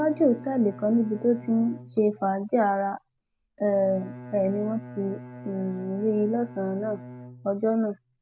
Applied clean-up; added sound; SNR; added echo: none; Bowed string instrument; 17 dB; none.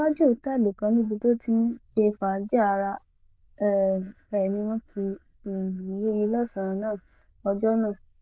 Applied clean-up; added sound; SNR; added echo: neural diffusion model UNIVERSE++.